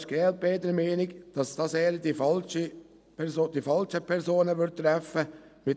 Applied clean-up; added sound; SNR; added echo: none; none; none; none.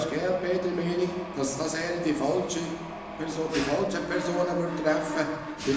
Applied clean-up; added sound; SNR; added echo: none; Mechanisms; 8 dB; reverberation time 0.9 s.